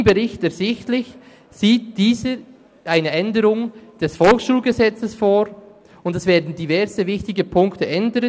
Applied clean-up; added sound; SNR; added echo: none; none; none; none.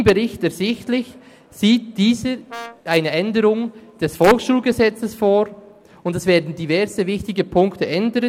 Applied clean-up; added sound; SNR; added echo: none; Brass instrument; 15 dB; none.